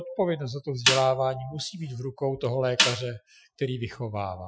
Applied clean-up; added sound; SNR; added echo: classical method Wiener filter.